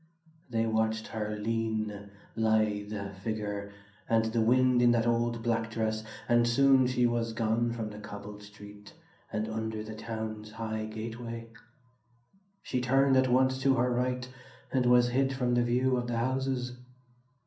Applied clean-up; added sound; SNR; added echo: none; none; none; reverberation time 0.6 s.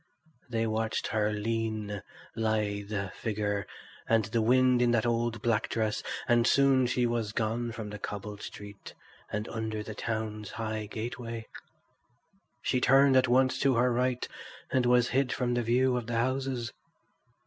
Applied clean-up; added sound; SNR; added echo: none; none; none; none.